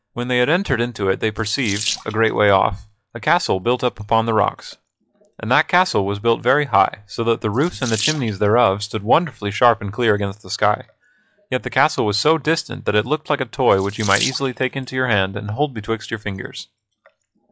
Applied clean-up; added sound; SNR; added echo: classical method log-MMSE.